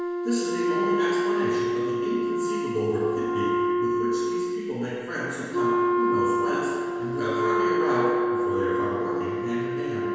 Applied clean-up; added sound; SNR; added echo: none; Wind instrument, woodwind instrument; -5 dB; reverberation time 1.9 s.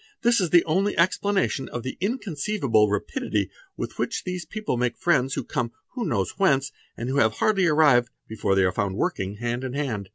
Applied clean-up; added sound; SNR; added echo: none; none; none; none.